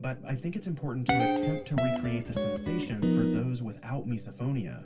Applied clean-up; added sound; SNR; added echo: none; Guitar; -2 dB; reverberation time 0.2 s.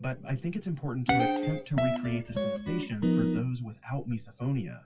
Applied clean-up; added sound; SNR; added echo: classical method WPE with log-MMSE.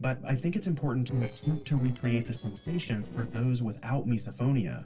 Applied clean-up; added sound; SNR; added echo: neural separator model SepFormer DNS4.